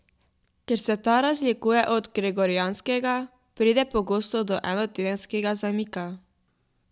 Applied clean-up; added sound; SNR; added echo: none; none; none; none.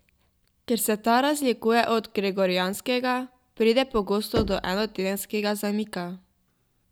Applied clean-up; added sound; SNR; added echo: none; Knock; 12 dB; none.